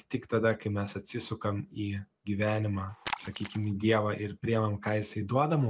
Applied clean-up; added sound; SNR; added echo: none; Splash, splatter; 10 dB; none.